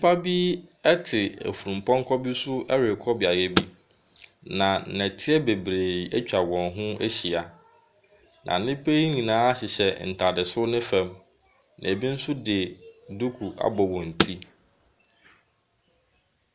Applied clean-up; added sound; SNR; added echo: none; Car; 8 dB; none.